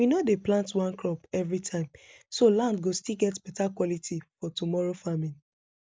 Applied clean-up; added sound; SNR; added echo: none; none; none; none.